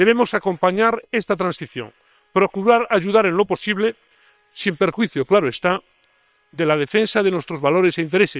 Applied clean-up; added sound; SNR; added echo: neural separator model SepFormer WHAM!.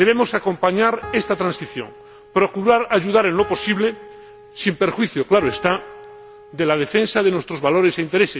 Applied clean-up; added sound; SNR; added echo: none; Piano; 17 dB; none.